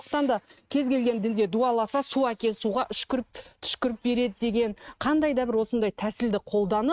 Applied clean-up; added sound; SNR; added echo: neural mask model RNNoise.